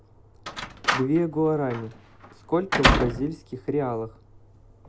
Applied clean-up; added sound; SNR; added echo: none; Slam; -1 dB; none.